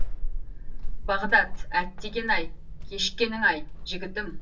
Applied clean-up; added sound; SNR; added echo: none; Squeak / Walk, footsteps; 0 dB; reverberation time 0.2 s.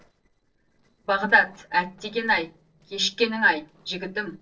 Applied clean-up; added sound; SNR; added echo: neural separator model SepFormer DNS4.